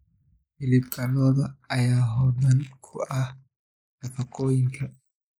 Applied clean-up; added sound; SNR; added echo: neural mask model Resemble Enhance denoiser.